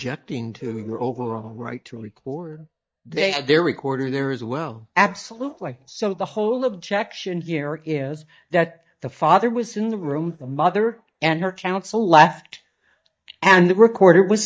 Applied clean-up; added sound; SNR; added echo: neural mask model DeepFilterNet 3.